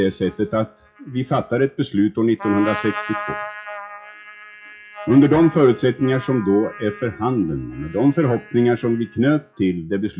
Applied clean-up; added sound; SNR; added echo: classical method WPE with log-MMSE.